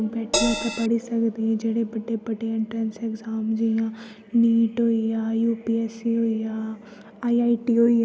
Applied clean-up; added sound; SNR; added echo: none; Crash cymbal; 2 dB; none.